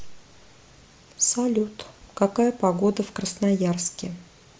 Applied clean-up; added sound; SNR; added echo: none; none; none; none.